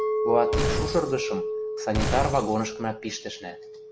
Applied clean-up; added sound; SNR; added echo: none; Glass + Chink, clink; 0 dB; none.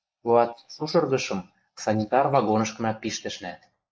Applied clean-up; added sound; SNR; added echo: neural mask model Resemble Enhance denoiser.